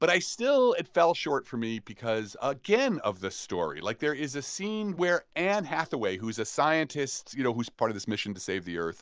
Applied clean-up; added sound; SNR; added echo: none; none; none; none.